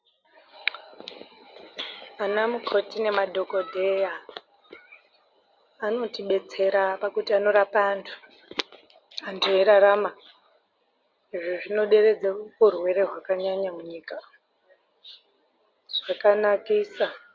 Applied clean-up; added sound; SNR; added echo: none; none; none; none.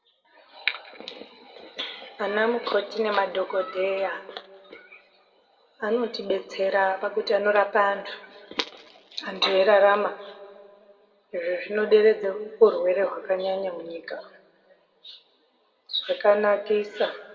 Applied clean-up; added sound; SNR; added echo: none; none; none; reverberation time 1.3 s.